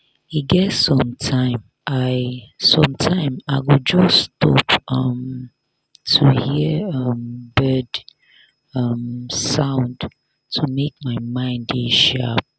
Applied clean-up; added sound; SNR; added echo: none; none; none; none.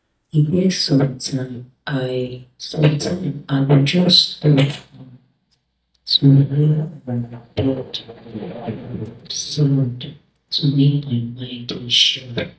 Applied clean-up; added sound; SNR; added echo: neural mask model DeepFilterNet 3.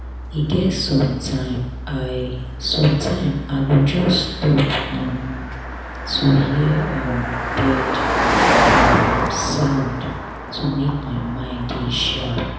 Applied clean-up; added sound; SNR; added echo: none; Car passing by; 2 dB; reverberation time 0.9 s.